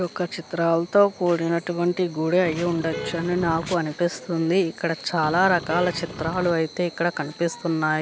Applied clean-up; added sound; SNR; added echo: none; Vehicle horn, car horn, honking; 11 dB; none.